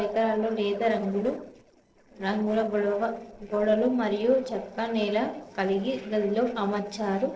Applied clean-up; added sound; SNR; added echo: neural separator model SepFormer DNS4.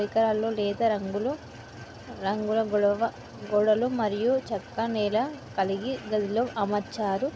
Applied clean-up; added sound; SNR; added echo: none; none; none; none.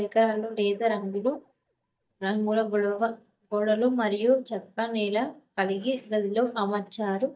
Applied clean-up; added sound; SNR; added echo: neural mask model DeepFilterNet 3.